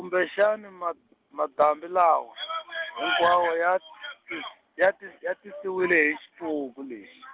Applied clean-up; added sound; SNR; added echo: none; none; none; none.